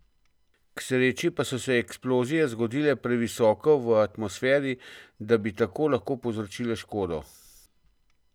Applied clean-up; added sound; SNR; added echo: none; none; none; none.